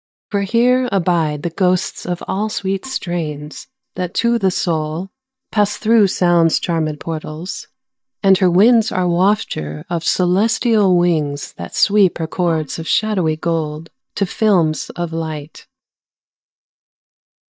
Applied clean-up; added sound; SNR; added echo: neural mask model DeepFilterNet 3.